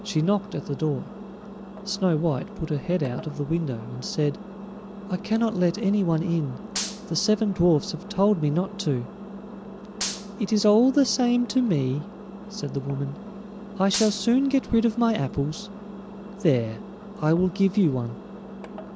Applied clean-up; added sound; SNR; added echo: none; Gunshot, gunfire + Engine; 12 dB; none.